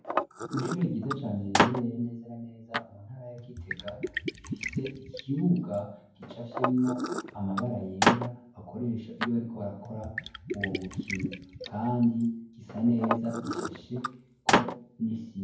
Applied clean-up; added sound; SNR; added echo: none; Liquid; 1 dB; reverberation time 0.9 s.